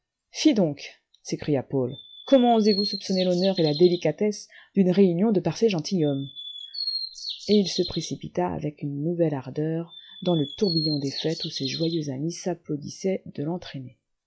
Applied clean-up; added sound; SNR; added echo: classical method log-MMSE.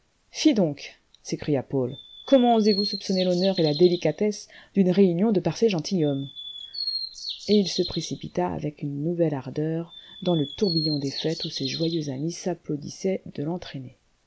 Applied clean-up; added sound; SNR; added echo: none; Bird vocalization, bird call, bird song; 10 dB; none.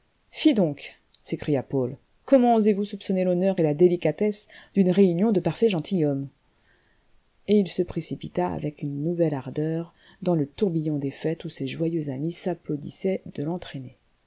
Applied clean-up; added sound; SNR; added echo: none; none; none; none.